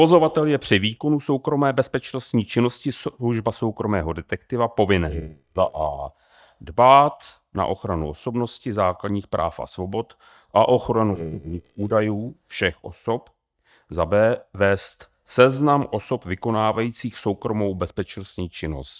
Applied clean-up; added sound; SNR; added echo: neural mask model DeepFilterNet 3.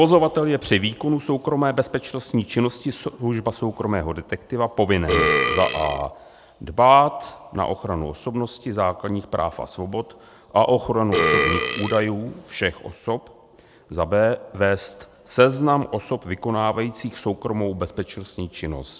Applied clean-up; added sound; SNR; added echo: none; Burping, eructation; 1 dB; none.